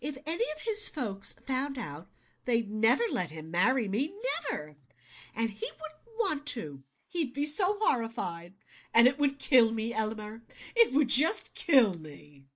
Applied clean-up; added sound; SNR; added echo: neural mask model Resemble Enhance denoiser.